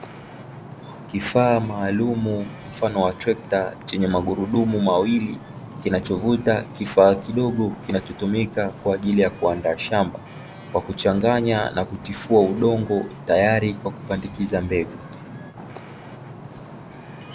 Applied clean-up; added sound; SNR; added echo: none; Wind / Ocean; 16 dB; none.